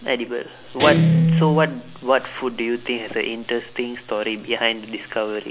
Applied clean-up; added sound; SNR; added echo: none; Guitar; -2 dB; none.